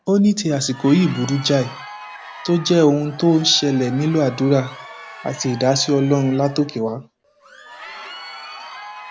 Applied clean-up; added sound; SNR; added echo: none; Crowd; 17 dB; none.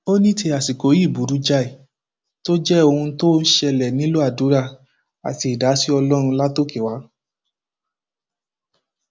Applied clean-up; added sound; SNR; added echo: none; none; none; none.